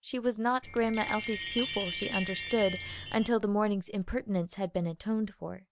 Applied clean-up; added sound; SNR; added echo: none; Chime; 8 dB; none.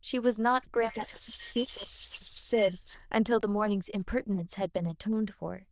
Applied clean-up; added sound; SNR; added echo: neural diffusion model UNIVERSE++.